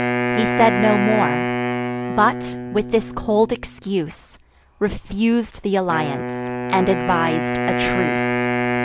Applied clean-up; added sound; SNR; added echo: none; Wind instrument, woodwind instrument; 2 dB; none.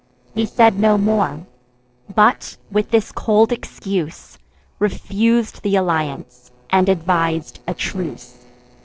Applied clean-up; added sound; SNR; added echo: neural separator model SepFormer DNS4.